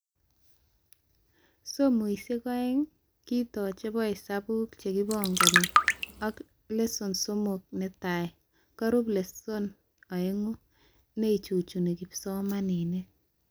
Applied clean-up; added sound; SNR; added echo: none; Trickle, dribble; -5 dB; none.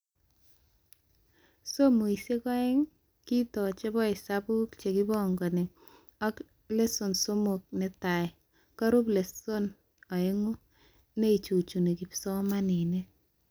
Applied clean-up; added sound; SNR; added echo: none; none; none; none.